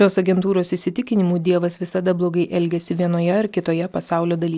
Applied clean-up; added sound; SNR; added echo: none; none; none; none.